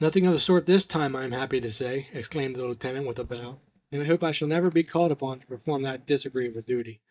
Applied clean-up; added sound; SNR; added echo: neural mask model DeepFilterNet 3.